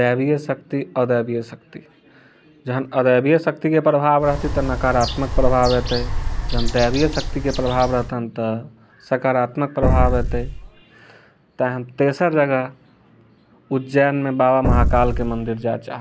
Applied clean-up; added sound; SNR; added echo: none; Bird + Explosion; 0 dB; none.